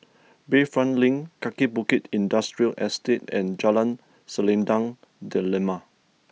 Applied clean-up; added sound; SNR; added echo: none; none; none; none.